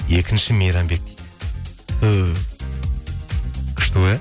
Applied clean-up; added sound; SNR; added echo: none; none; none; none.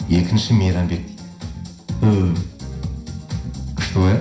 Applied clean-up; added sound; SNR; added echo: none; none; none; reverberation time 0.5 s.